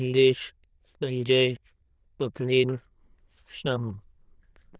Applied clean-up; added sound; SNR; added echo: neural diffusion model UNIVERSE++.